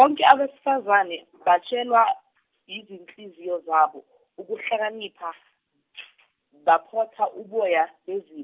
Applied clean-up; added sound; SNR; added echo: none; none; none; none.